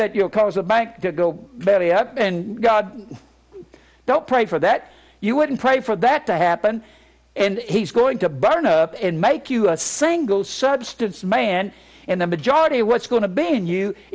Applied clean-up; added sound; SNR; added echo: none; none; none; none.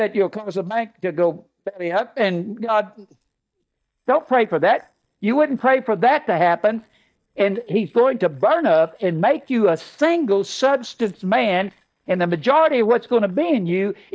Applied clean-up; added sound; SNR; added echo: neural mask model DeepFilterNet 3.